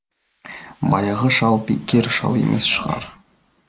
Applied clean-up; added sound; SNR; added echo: neural mask model Resemble Enhance denoiser.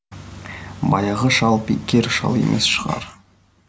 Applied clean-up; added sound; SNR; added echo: none; none; none; none.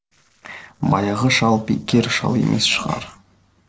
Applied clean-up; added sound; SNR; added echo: neural separator model SepFormer DNS4.